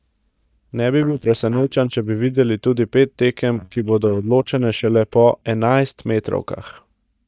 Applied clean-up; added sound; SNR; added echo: neural mask model DeepFilterNet 3.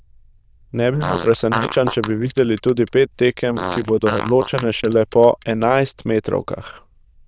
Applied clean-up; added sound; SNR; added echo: neural diffusion model UNIVERSE++.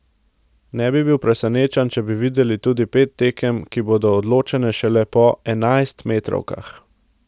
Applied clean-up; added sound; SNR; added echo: none; none; none; none.